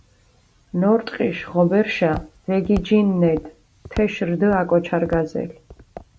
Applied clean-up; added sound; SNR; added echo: none; Walk, footsteps; 18 dB; none.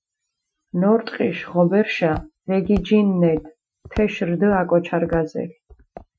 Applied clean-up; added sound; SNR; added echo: classical method Wiener filter.